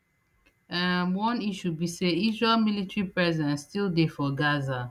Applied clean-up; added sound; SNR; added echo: none; none; none; none.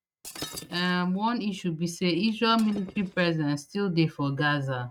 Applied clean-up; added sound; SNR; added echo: neural mask model RNNoise.